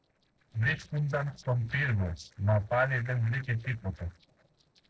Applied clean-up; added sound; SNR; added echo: neural separator model SepFormer DNS4.